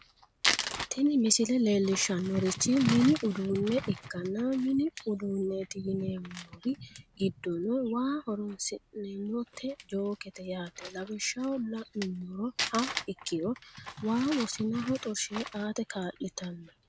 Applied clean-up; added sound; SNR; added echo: none; Crumpling, crinkling; 11 dB; none.